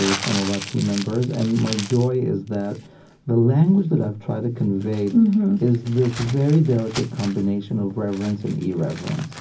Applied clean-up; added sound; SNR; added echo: none; Crumpling, crinkling; 15 dB; reverberation time 0.4 s.